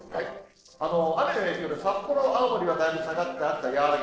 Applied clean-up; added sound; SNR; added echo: neural separator model SepFormer DNS4.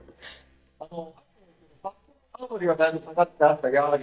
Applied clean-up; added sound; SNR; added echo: neural mask model DeepFilterNet 3.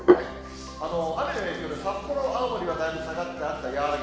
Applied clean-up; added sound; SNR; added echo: none; Hands; 1 dB; reverberation time 1.2 s.